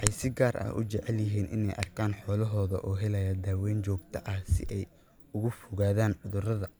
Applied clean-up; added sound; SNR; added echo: none; Hands; 15 dB; none.